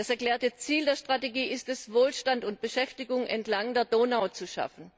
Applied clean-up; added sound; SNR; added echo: none; none; none; none.